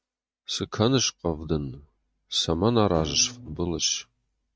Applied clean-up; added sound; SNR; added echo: neural mask model RNNoise.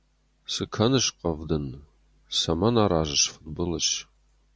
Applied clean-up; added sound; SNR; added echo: none; none; none; none.